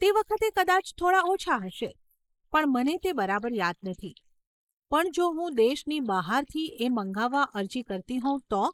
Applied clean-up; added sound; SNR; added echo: neural mask model Resemble Enhance denoiser.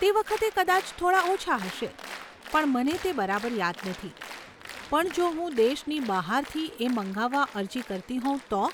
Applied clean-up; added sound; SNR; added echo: none; Applause; 15 dB; none.